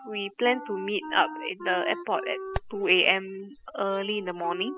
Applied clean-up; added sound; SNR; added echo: classical method spectral subtraction.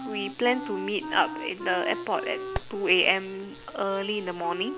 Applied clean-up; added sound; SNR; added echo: none; Fireworks + Wind instrument, woodwind instrument; 9 dB; none.